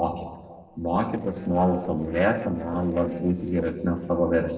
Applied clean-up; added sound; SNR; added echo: neural separator model SepFormer DNS4.